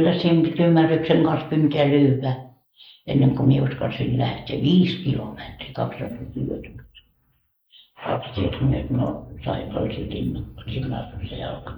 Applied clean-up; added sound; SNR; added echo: neural mask model Resemble Enhance denoiser.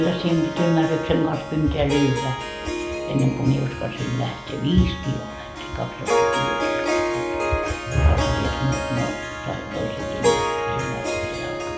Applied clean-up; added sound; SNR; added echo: none; Harp; 2 dB; none.